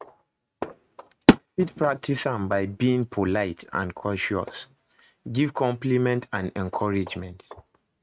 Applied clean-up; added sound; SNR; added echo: neural mask model RNNoise.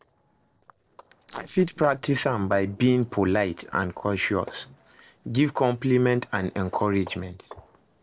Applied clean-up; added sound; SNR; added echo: neural separator model SepFormer DNS4.